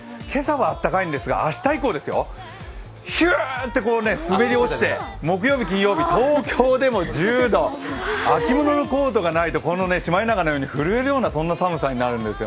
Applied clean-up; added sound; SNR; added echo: none; none; none; none.